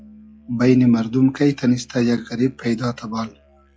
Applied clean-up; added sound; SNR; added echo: classical method log-MMSE.